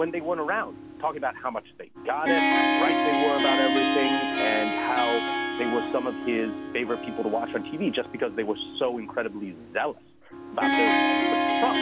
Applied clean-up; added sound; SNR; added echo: none; Harp; -2 dB; none.